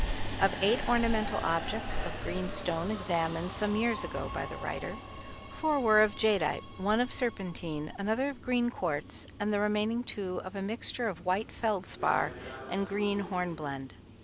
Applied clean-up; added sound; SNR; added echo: none; Subway, metro, underground; 7 dB; none.